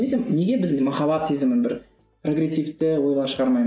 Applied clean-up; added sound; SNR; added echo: none; none; none; none.